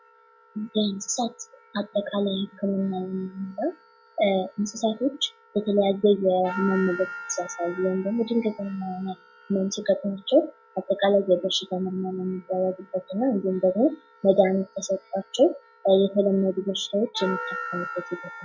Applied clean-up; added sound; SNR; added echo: classical method log-MMSE.